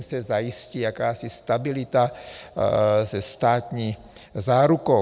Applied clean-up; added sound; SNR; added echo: none; none; none; none.